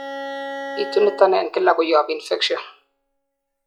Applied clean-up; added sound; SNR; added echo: classical method log-MMSE.